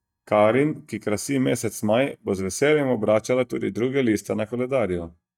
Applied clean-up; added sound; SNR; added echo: neural mask model DeepFilterNet 3.